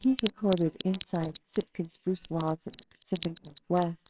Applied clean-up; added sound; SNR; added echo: neural separator model SepFormer WHAMR!.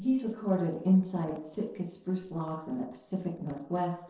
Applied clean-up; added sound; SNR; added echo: neural separator model SepFormer DNS4.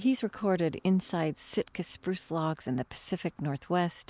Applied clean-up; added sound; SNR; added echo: none; none; none; none.